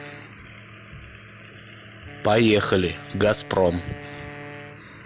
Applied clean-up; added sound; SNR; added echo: none; Wind instrument, woodwind instrument; 18 dB; none.